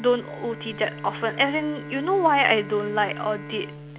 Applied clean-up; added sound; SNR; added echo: none; Bowed string instrument; 13 dB; none.